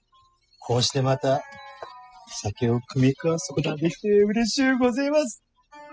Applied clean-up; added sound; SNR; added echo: classical method spectral subtraction.